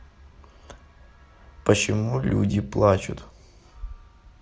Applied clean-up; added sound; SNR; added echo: none; none; none; none.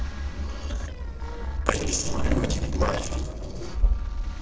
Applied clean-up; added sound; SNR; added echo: neural separator model SepFormer DNS4.